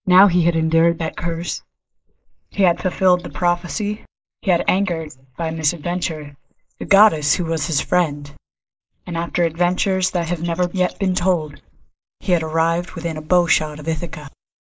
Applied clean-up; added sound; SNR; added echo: neural mask model Resemble Enhance denoiser.